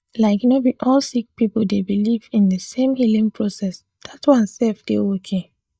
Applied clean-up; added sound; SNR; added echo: neural mask model DeepFilterNet 3.